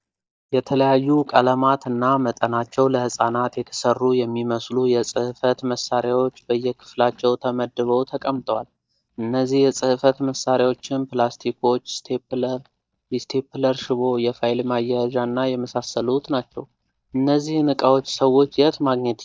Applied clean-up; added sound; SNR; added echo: neural mask model DeepFilterNet 3.